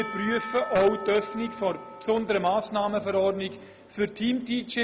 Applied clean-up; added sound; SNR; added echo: none; Church bell / Percussion; 14 dB; none.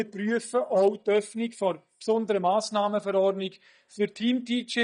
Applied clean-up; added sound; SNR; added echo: neural mask model DeepFilterNet 3.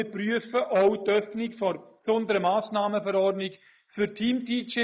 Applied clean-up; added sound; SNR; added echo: neural mask model Resemble Enhance denoiser.